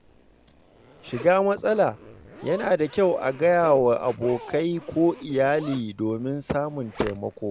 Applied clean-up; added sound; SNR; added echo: none; Zipper (clothing); 19 dB; none.